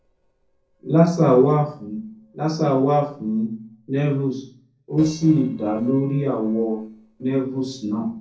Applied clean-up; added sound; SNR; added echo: neural separator model SepFormer DNS4.